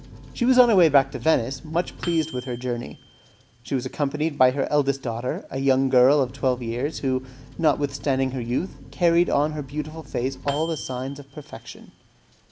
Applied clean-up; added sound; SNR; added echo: none; Microwave oven; 18 dB; none.